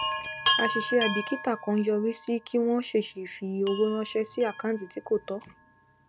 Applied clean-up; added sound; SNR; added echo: none; Chime; 6 dB; none.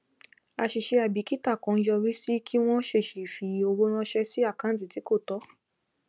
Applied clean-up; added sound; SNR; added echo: none; none; none; none.